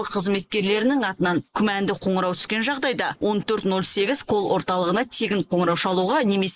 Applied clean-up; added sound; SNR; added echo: neural mask model Resemble Enhance denoiser.